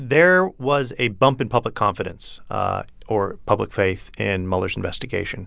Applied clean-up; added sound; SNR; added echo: none; none; none; none.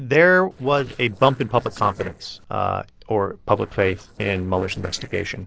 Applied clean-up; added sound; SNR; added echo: neural separator model SepFormer DNS4.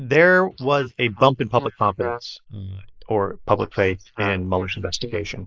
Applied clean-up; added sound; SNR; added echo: neural mask model Resemble Enhance denoiser.